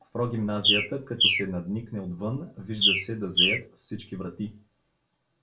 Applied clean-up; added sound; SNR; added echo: none; Bird; -4 dB; reverberation time 0.2 s.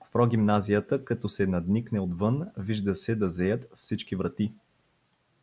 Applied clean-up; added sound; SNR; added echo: none; none; none; none.